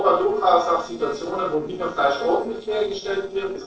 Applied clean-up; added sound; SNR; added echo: neural separator model SepFormer DNS4.